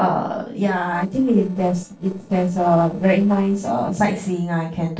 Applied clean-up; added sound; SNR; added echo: neural separator model SepFormer DNS4.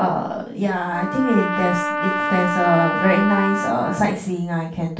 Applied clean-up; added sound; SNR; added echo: none; Trumpet; 4 dB; reverberation time 0.3 s.